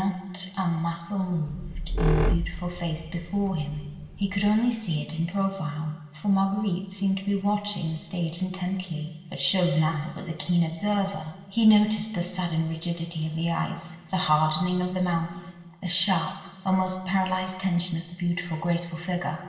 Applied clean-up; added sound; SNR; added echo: none; Squeak; 2 dB; reverberation time 1.4 s.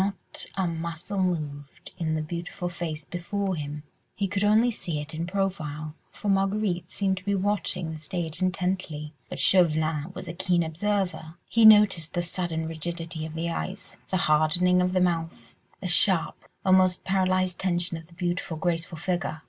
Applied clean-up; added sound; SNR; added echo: none; none; none; none.